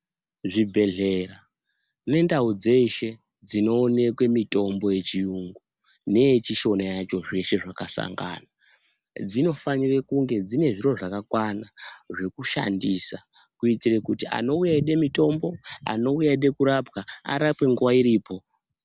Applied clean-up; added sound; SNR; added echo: none; none; none; none.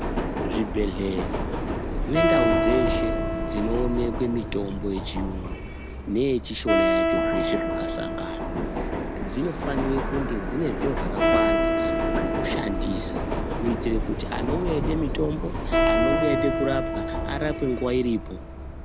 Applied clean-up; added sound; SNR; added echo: none; Acoustic guitar + Subway, metro, underground; -3 dB; none.